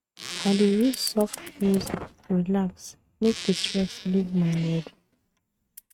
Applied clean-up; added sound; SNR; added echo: neural mask model RNNoise.